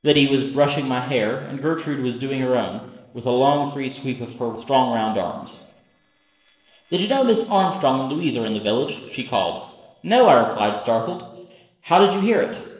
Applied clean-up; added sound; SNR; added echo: neural separator model SepFormer DNS4.